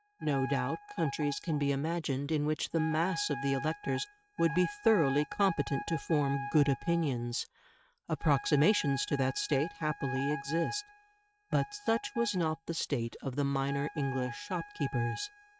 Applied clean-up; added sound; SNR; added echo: neural mask model RNNoise.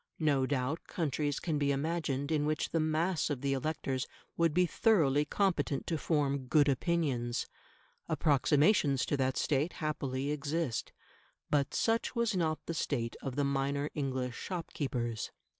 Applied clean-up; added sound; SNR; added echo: none; none; none; none.